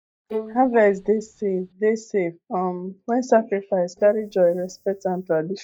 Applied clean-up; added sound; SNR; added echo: neural mask model DeepFilterNet 3.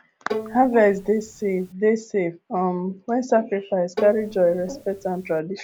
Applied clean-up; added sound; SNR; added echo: none; Bowed string instrument; 12 dB; none.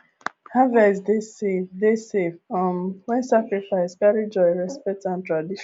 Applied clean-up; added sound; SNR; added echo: none; none; none; none.